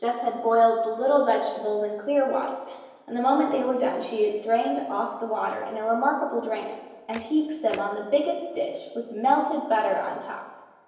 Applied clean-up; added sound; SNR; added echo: none; Camera; 19 dB; reverberation time 1.0 s.